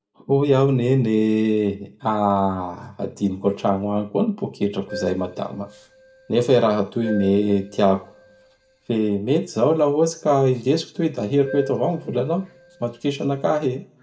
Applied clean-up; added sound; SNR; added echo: none; Keyboard (musical); 18 dB; reverberation time 0.4 s.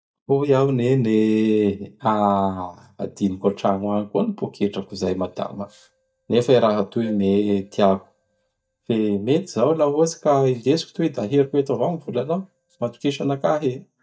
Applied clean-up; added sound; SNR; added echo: neural mask model DeepFilterNet 3.